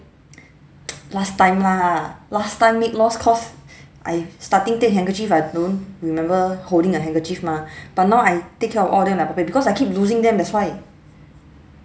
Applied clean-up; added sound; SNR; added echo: none; none; none; none.